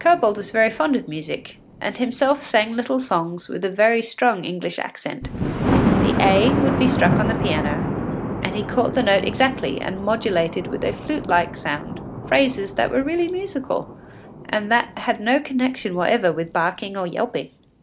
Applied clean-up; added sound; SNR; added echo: none; Thunder; 5 dB; none.